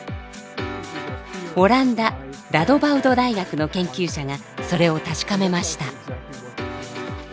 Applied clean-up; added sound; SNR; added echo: none; none; none; none.